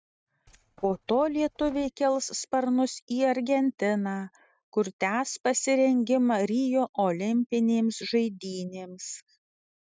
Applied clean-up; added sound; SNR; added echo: neural mask model RNNoise.